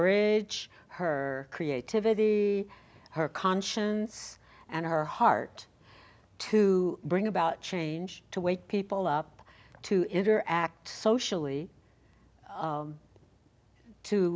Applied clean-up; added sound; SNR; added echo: none; none; none; none.